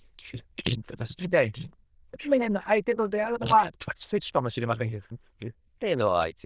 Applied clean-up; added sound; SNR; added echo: neural diffusion model UNIVERSE++.